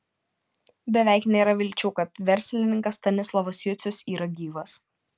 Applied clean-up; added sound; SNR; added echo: none; none; none; none.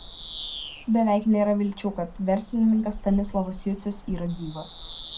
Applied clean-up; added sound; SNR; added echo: none; Bird vocalization, bird call, bird song; 11 dB; reverberation time 0.2 s.